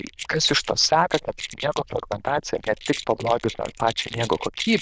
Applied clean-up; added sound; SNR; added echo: neural diffusion model UNIVERSE++.